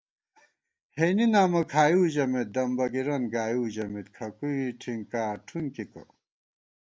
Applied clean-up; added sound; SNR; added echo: none; none; none; none.